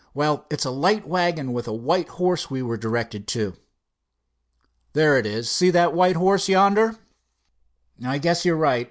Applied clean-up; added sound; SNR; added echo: none; none; none; none.